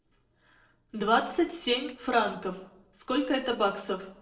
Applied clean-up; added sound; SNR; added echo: neural separator model SepFormer DNS4.